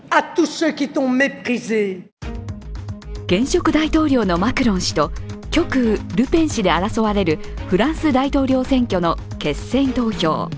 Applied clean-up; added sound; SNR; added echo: none; none; none; none.